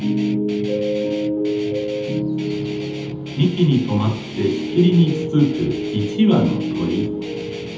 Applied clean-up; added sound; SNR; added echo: none; Guitar; 16 dB; reverberation time 0.8 s.